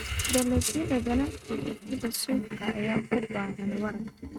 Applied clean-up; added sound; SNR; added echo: neural mask model RNNoise.